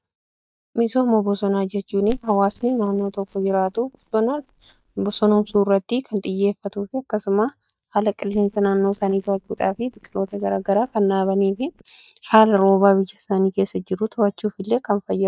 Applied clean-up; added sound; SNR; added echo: neural mask model DeepFilterNet 3.